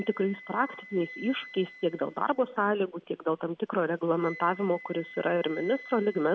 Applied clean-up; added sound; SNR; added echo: none; Wind instrument, woodwind instrument; 18 dB; none.